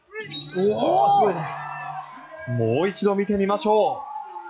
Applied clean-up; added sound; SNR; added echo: classical method log-MMSE.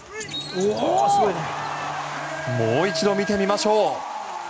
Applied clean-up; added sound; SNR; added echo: none; Organ; 19 dB; none.